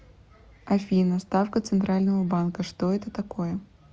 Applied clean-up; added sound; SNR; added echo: none; none; none; none.